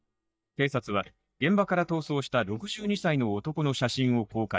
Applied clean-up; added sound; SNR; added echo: neural mask model DeepFilterNet 3.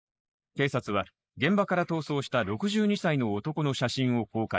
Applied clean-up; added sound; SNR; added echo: neural mask model Resemble Enhance denoiser.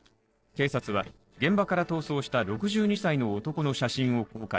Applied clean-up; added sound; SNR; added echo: neural separator model SepFormer DNS4.